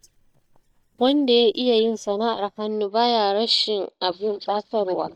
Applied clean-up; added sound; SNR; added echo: neural mask model DeepFilterNet 3.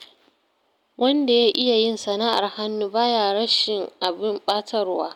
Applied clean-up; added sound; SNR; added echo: none; none; none; none.